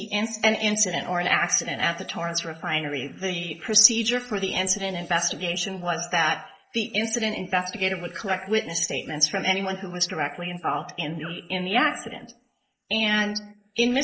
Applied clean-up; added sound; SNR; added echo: neural mask model Resemble Enhance denoiser.